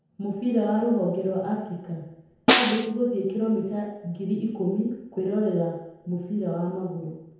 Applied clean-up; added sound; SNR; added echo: none; Snare drum; -2 dB; reverberation time 0.9 s.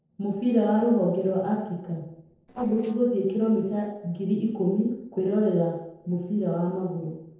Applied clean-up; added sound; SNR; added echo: neural separator model SepFormer DNS4.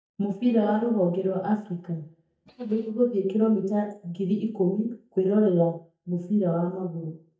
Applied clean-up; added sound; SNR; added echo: neural mask model DeepFilterNet 3.